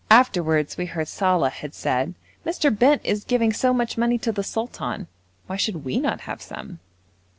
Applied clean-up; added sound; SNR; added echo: none; none; none; none.